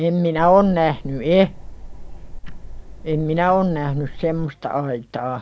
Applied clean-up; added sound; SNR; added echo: none; Tick-tock; 12 dB; none.